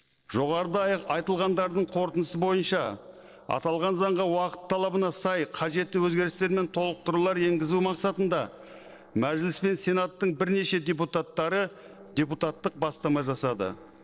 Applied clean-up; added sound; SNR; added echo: neural separator model SepFormer DNS4.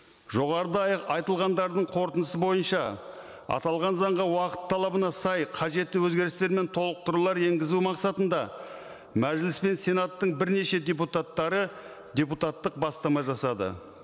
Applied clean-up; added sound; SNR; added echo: none; none; none; none.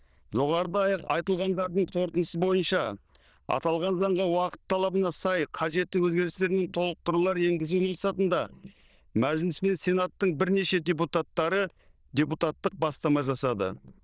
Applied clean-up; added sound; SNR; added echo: neural diffusion model UNIVERSE++.